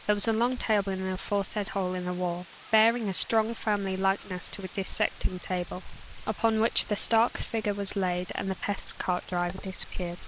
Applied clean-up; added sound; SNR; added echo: neural mask model Resemble Enhance denoiser.